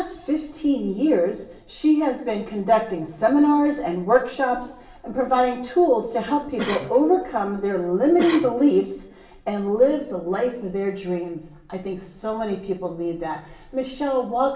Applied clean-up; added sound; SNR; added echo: none; Cough; 12 dB; reverberation time 0.8 s.